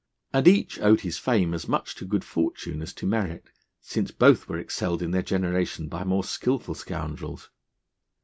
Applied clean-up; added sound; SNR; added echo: none; none; none; none.